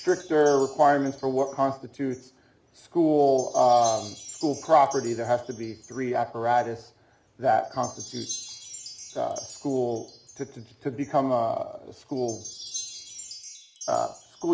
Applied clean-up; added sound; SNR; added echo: none; Wind chime; 17 dB; none.